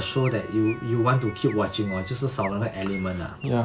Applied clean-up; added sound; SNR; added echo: none; Trumpet + Chirp, tweet; 16 dB; none.